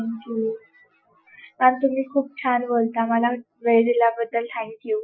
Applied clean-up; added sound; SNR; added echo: classical method Wiener filter.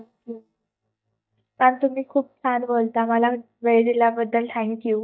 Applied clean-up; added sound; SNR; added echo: neural mask model DeepFilterNet 3.